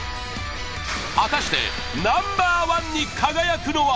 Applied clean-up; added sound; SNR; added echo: none; Livestock, farm animals, working animals; 15 dB; none.